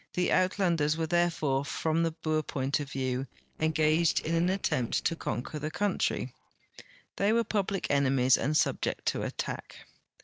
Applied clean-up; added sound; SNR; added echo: neural separator model SepFormer DNS4.